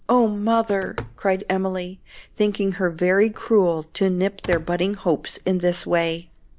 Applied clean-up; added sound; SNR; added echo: none; Telephone; 19 dB; none.